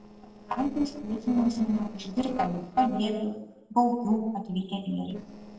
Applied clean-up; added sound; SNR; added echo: neural separator model SepFormer DNS4.